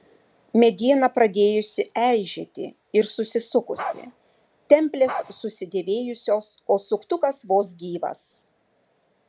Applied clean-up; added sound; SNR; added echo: none; Bark; 12 dB; none.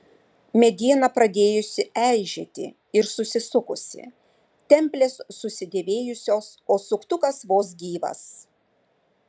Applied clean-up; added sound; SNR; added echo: none; none; none; none.